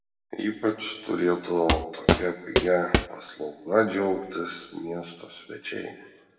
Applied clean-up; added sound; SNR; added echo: none; Walk, footsteps; -3 dB; reverberation time 1.0 s.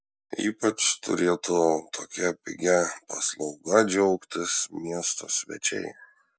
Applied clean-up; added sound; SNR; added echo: none; none; none; none.